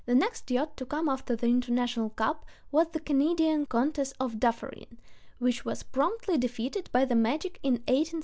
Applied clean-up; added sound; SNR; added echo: none; none; none; none.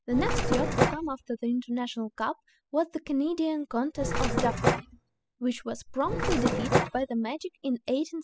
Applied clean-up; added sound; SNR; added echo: classical method spectral subtraction.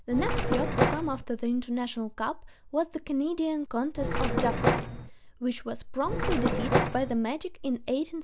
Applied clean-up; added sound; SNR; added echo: none; Mechanisms; -3 dB; none.